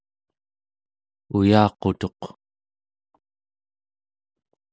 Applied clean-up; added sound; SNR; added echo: none; none; none; none.